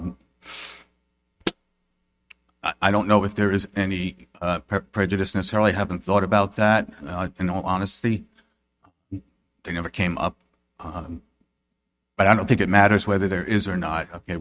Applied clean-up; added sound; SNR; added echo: neural mask model RNNoise.